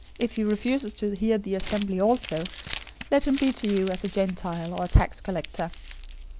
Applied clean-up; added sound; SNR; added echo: none; Crumpling, crinkling; 12 dB; none.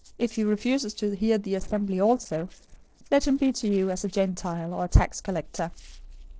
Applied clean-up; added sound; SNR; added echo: neural separator model SepFormer DNS4.